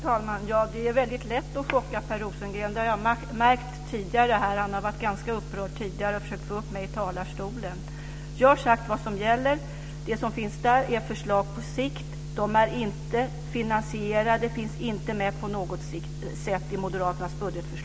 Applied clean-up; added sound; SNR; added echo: none; none; none; none.